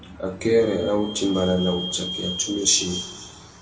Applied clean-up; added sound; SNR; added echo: none; Squeak / Vehicle; 11 dB; reverberation time 2.0 s.